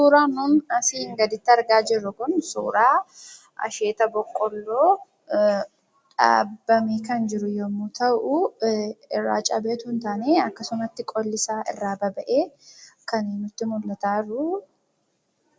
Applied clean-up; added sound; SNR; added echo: none; none; none; none.